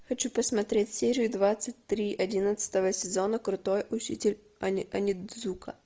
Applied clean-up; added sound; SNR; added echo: none; none; none; none.